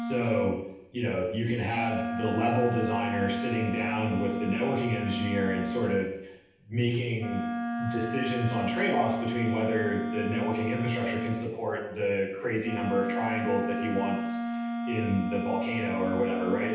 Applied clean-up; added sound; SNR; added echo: none; Wind instrument, woodwind instrument; 3 dB; reverberation time 0.9 s.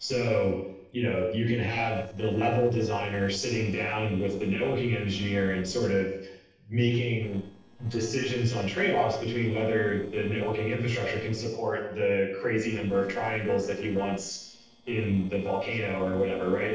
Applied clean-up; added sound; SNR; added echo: neural separator model SepFormer DNS4.